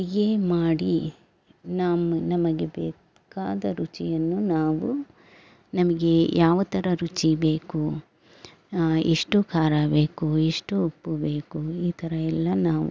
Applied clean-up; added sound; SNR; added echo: none; none; none; none.